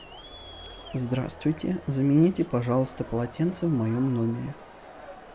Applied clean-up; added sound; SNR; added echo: none; Crowd; 18 dB; none.